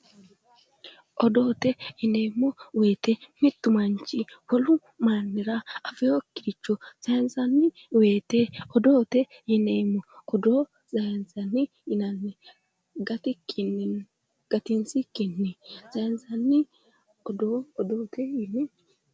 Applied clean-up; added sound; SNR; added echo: none; none; none; none.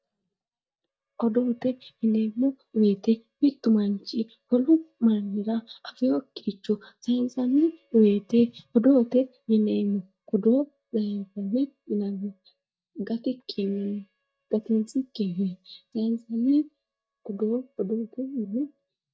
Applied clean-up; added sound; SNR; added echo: neural mask model DeepFilterNet 3.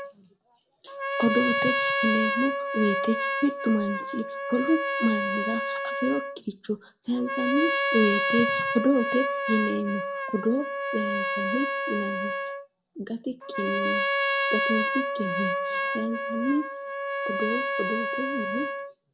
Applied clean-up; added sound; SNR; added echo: none; Trumpet; 0 dB; reverberation time 0.2 s.